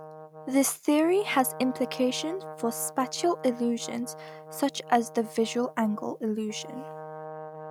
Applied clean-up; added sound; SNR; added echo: none; Brass instrument; 14 dB; none.